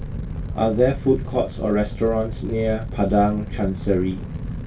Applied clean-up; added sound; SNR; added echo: none; Fire; 7 dB; reverberation time 0.2 s.